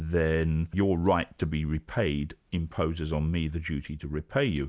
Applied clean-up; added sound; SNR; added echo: none; none; none; none.